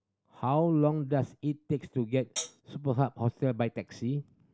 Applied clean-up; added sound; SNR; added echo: none; Hi-hat; 7 dB; none.